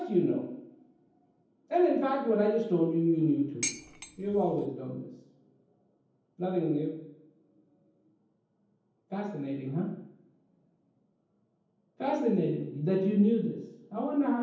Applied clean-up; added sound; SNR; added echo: none; Dishes, pots, and pans; 7 dB; reverberation time 0.9 s.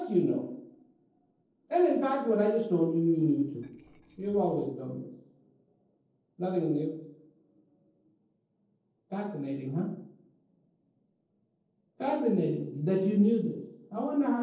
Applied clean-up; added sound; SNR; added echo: neural separator model SepFormer DNS4.